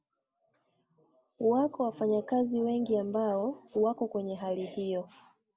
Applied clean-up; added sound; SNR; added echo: none; none; none; none.